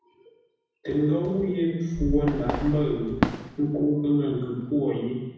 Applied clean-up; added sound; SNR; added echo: none; Fireworks; 6 dB; reverberation time 1.1 s.